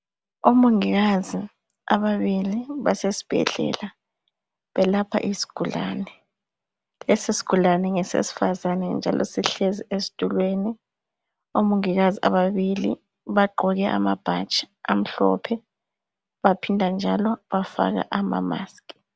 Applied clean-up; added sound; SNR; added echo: none; none; none; none.